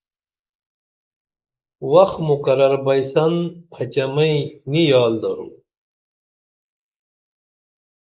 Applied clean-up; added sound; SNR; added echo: neural mask model Resemble Enhance denoiser.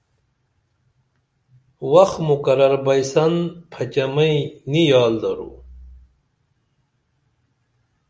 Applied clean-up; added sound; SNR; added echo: none; none; none; none.